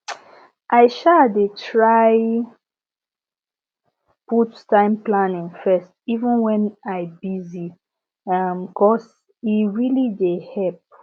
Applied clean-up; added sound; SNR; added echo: none; none; none; none.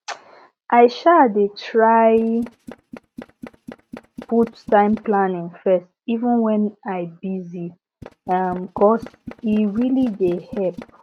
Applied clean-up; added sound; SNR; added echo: neural mask model RNNoise.